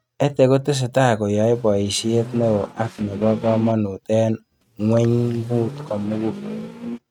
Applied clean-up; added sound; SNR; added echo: neural mask model RNNoise.